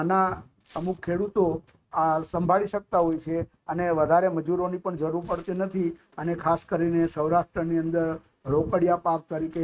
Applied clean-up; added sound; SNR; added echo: neural mask model RNNoise.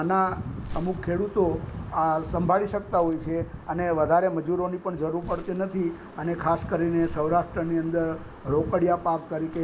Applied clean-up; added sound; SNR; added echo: none; Crumpling, crinkling; 19 dB; none.